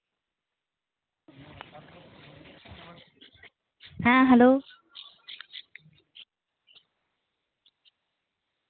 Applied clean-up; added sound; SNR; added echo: none; none; none; none.